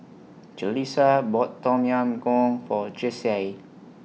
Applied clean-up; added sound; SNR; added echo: none; none; none; none.